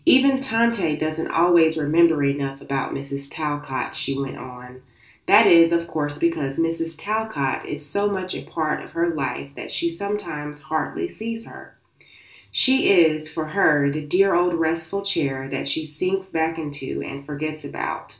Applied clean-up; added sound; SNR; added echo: none; none; none; reverberation time 0.2 s.